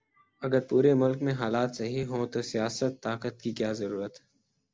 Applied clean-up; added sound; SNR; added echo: none; none; none; none.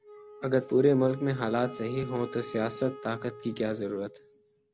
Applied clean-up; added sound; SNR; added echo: none; Wind instrument, woodwind instrument; 16 dB; none.